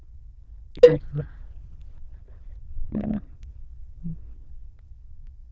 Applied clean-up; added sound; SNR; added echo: neural diffusion model UNIVERSE++.